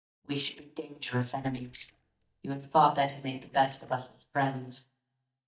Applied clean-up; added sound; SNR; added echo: neural mask model DeepFilterNet 3.